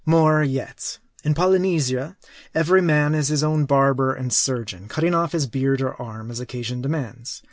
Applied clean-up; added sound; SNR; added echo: none; none; none; none.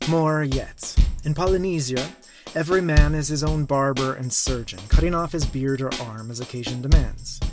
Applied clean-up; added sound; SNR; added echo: none; Bass drum / Snare drum / Drum kit; 0 dB; none.